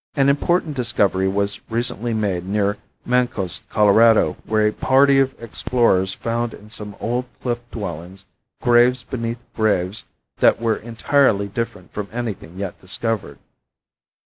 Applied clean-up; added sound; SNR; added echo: none; none; none; none.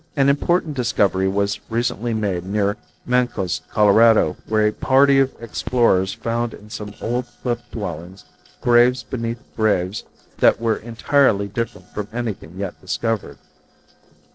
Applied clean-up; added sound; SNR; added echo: neural separator model SepFormer DNS4.